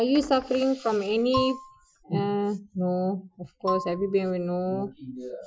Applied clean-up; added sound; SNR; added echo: classical method Wiener filter.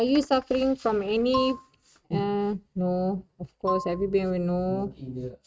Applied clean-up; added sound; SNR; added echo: neural mask model RNNoise.